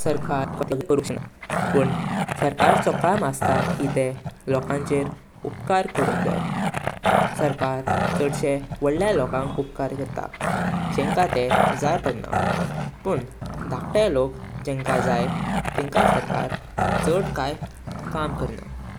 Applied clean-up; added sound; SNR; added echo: none; Growling; 1 dB; none.